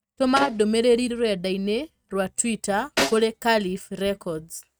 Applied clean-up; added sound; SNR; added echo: neural mask model RNNoise.